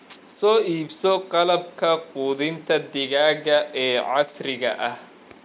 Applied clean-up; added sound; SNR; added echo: none; none; none; none.